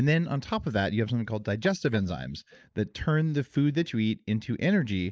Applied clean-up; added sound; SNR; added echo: neural mask model Resemble Enhance denoiser.